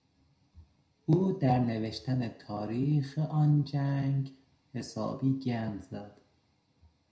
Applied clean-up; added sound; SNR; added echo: none; none; none; reverberation time 0.5 s.